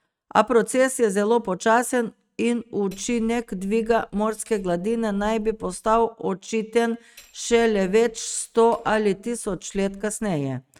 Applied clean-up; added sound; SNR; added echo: neural mask model RNNoise.